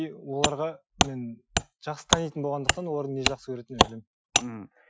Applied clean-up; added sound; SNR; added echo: classical method Wiener filter.